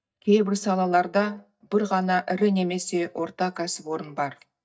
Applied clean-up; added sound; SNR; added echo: neural mask model DeepFilterNet 3.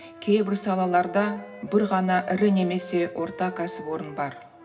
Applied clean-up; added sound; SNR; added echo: none; Wind instrument, woodwind instrument; 16 dB; reverberation time 0.4 s.